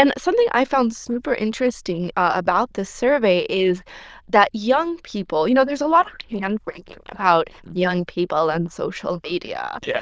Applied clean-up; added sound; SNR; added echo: neural diffusion model UNIVERSE++.